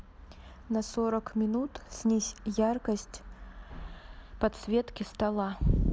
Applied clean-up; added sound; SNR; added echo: none; none; none; none.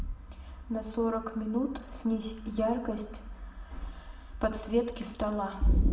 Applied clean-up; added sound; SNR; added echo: none; none; none; reverberation time 0.8 s.